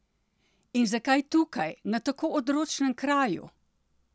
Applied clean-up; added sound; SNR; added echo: none; none; none; none.